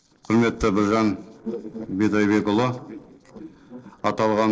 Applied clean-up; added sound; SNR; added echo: neural separator model SepFormer DNS4.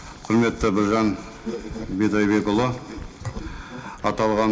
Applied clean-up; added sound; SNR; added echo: none; Glass; 17 dB; reverberation time 0.4 s.